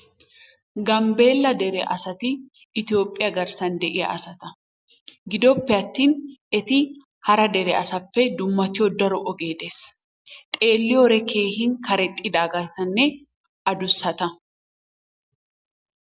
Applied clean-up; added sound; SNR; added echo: none; none; none; none.